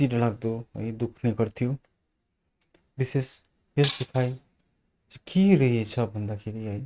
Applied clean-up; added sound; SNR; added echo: neural mask model RNNoise.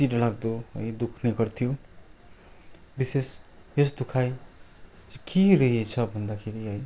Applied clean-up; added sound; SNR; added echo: none; none; none; none.